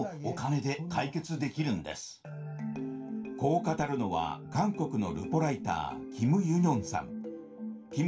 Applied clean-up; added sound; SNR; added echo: none; none; none; reverberation time 0.2 s.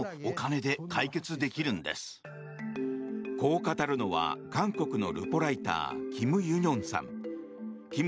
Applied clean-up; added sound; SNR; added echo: none; none; none; none.